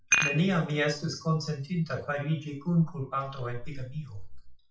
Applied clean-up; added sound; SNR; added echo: classical method WPE with log-MMSE.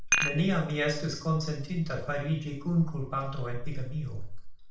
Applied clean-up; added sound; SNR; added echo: none; Dishes, pots, and pans; 3 dB; reverberation time 0.5 s.